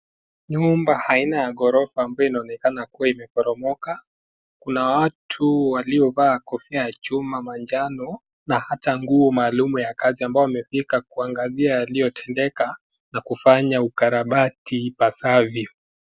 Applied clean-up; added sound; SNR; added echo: none; none; none; none.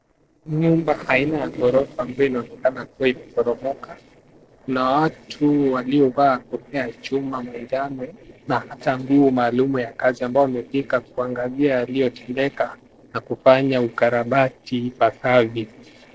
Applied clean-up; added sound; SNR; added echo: neural separator model SepFormer DNS4.